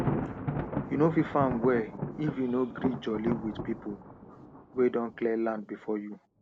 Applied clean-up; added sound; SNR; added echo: none; Thunder; 6 dB; none.